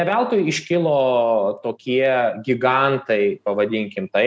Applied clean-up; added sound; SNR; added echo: none; none; none; none.